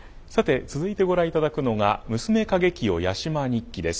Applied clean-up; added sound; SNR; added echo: none; none; none; none.